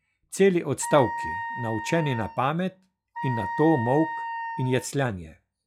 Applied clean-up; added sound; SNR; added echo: classical method log-MMSE.